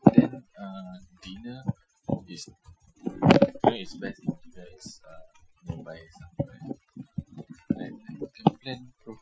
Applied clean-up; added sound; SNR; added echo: classical method Wiener filter.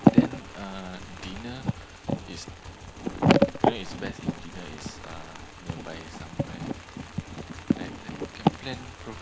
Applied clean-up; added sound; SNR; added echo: none; Motorcycle / Engine + Rain; 14 dB; none.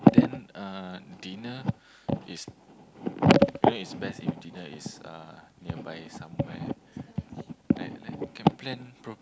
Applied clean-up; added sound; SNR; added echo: none; none; none; none.